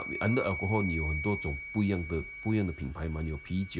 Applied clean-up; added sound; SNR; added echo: none; Wind instrument, woodwind instrument; 9 dB; none.